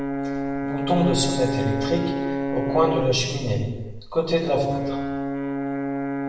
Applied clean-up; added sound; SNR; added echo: none; Brass instrument; 2 dB; reverberation time 1.0 s.